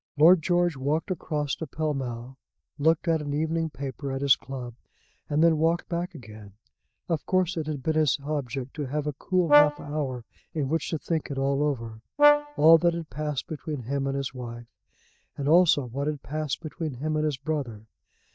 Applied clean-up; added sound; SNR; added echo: neural mask model DeepFilterNet 3.